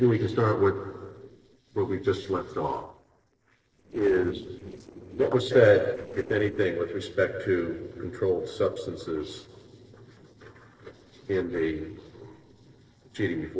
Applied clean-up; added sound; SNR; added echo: neural separator model SepFormer DNS4.